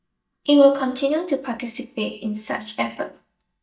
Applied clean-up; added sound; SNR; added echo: neural mask model DeepFilterNet 3.